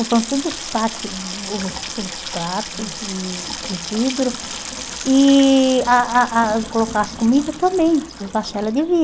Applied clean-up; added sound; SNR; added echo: none; Sink (filling or washing) / Water tap, faucet; 11 dB; none.